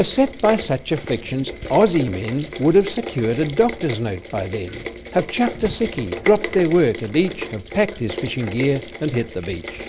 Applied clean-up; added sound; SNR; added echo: none; Rain; 9 dB; none.